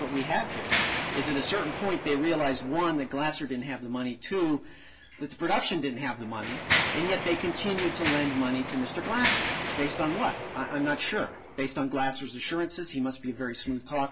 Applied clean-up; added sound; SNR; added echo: none; Mechanisms; 5 dB; reverberation time 0.2 s.